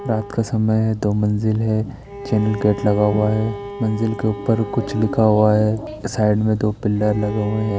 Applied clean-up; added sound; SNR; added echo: none; Bowed string instrument; 15 dB; none.